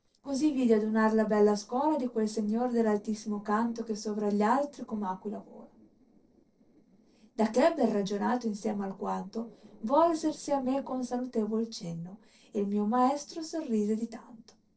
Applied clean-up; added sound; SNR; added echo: neural separator model SepFormer DNS4.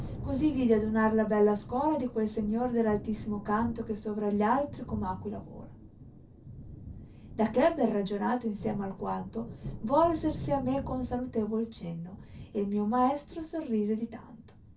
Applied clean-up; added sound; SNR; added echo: none; Thunder; 13 dB; reverberation time 0.3 s.